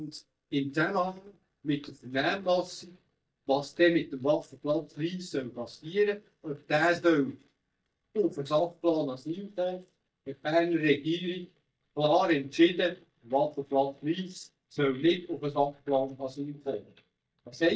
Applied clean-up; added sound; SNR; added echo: neural mask model DeepFilterNet 3.